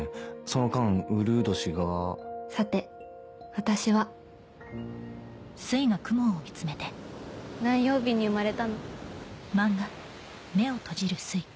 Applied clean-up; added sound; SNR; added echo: none; none; none; none.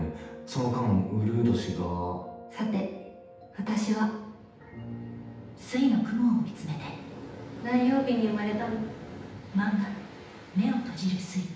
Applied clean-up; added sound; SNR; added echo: none; none; none; reverberation time 0.9 s.